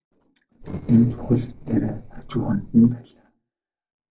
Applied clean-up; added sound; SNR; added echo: neural separator model SepFormer DNS4.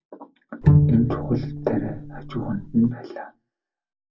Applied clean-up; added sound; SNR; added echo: none; Bowed string instrument; -4 dB; reverberation time 0.4 s.